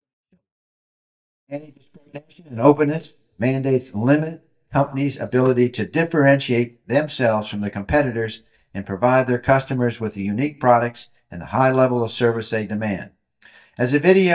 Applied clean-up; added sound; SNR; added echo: neural mask model DeepFilterNet 3.